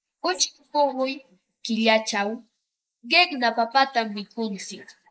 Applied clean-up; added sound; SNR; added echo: neural mask model Resemble Enhance denoiser.